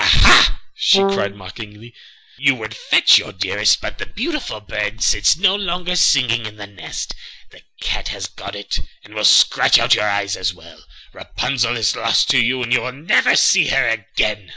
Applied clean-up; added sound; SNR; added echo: none; Brass instrument; 2 dB; none.